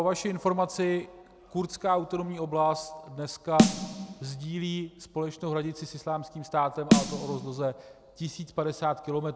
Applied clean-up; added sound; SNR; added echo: none; Snare drum; -1 dB; none.